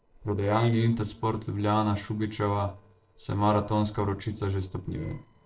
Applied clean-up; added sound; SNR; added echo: neural separator model SepFormer DNS4.